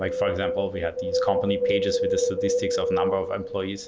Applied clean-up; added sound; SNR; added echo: none; Wind; -4 dB; none.